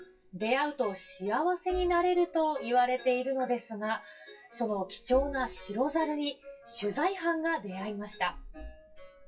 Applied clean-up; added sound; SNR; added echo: classical method WPE with log-MMSE.